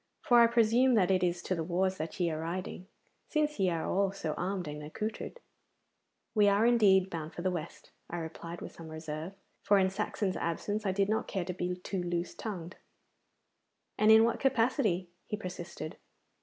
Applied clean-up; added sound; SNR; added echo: none; none; none; none.